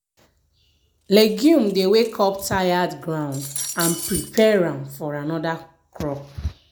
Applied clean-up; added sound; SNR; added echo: none; Cutlery, silverware; 12 dB; none.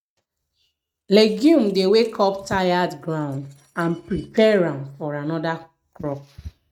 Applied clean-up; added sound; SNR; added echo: neural mask model RNNoise.